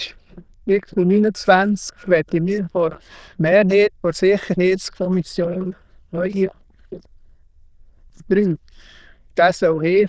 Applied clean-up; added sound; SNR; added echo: neural diffusion model UNIVERSE++.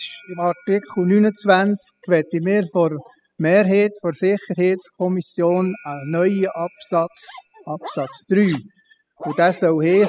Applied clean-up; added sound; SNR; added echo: classical method spectral subtraction.